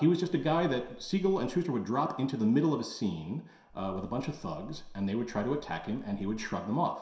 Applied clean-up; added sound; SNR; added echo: none; Wind; 18 dB; reverberation time 0.7 s.